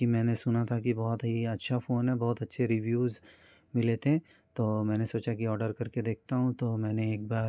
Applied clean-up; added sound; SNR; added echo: none; none; none; none.